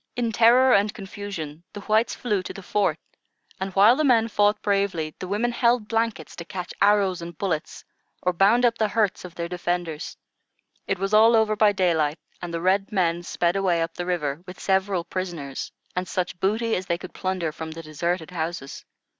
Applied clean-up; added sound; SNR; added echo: none; none; none; none.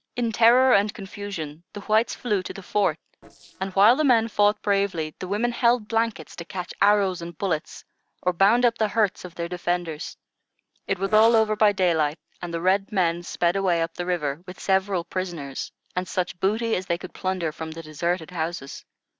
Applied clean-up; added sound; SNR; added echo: neural separator model SepFormer DNS4.